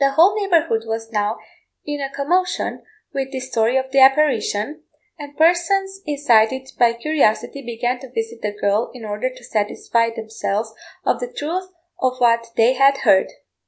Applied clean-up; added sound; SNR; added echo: none; none; none; none.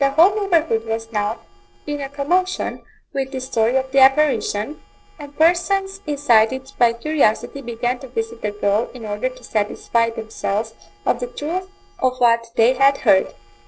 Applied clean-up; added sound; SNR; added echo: neural separator model SepFormer DNS4.